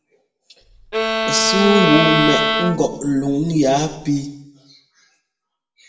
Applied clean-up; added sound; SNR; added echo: none; Bowed string instrument; 0 dB; reverberation time 0.8 s.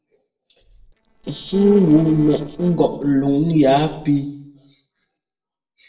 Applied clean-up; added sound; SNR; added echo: neural separator model SepFormer DNS4.